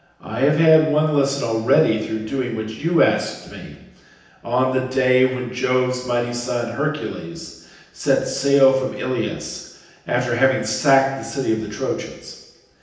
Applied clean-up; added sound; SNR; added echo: none; none; none; reverberation time 0.9 s.